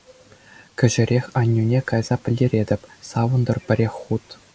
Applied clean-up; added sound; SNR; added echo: none; none; none; none.